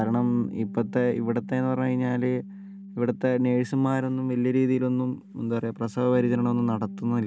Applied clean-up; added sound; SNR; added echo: none; Bass guitar; 14 dB; none.